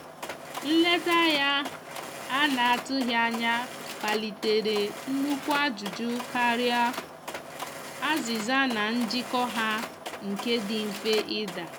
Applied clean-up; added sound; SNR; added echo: none; Mechanisms; 10 dB; none.